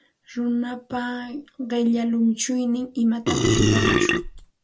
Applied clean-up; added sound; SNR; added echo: none; Burping, eructation; -5 dB; none.